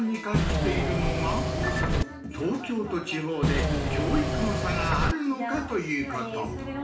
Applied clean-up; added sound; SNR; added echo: none; Engine / Mechanisms; -4 dB; reverberation time 0.5 s.